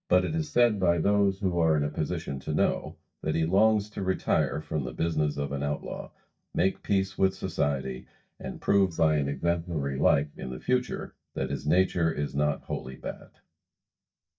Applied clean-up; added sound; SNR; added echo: neural mask model DeepFilterNet 3.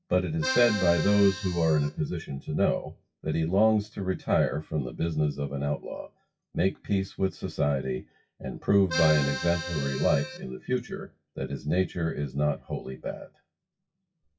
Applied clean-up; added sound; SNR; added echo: classical method WPE with log-MMSE.